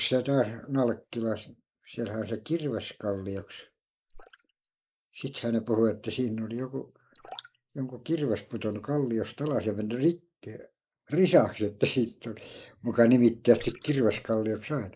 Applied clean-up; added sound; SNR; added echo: neural mask model Resemble Enhance denoiser.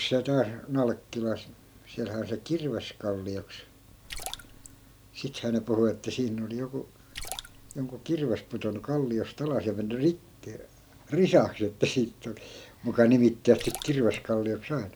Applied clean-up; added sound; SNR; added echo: none; Splash, splatter; 13 dB; none.